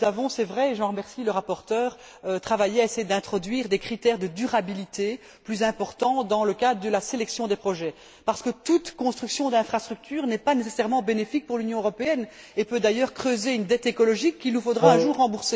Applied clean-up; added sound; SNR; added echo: none; Wind instrument, woodwind instrument; -3 dB; none.